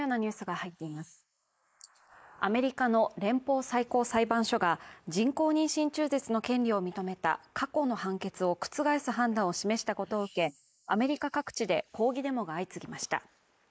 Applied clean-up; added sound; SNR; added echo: neural mask model Resemble Enhance denoiser.